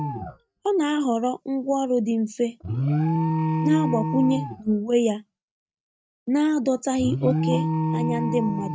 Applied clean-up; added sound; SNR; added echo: neural mask model RNNoise.